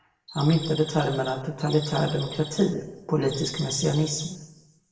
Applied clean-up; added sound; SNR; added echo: none; Bird vocalization, bird call, bird song; 13 dB; reverberation time 0.9 s.